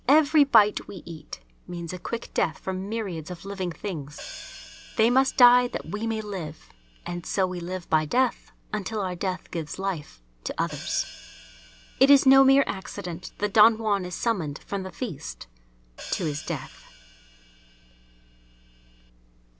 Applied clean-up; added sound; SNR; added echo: none; Hi-hat; 20 dB; none.